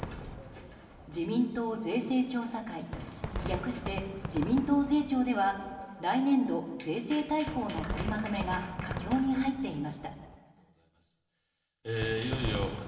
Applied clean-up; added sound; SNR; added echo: none; Fireworks; 9 dB; reverberation time 1.9 s.